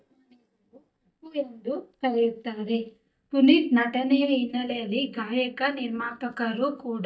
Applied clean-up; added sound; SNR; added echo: neural mask model DeepFilterNet 3.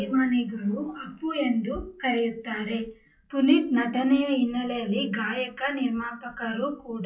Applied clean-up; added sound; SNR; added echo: classical method WPE with log-MMSE.